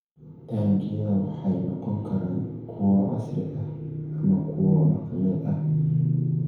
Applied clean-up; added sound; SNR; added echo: none; none; none; reverberation time 0.9 s.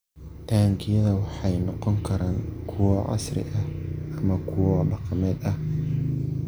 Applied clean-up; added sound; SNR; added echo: none; none; none; none.